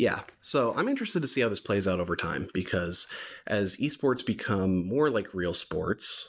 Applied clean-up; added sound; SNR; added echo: neural mask model Resemble Enhance denoiser.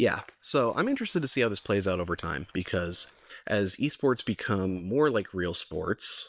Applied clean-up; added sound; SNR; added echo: neural separator model SepFormer WHAM!.